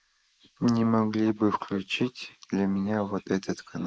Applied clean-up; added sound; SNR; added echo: neural mask model Resemble Enhance denoiser.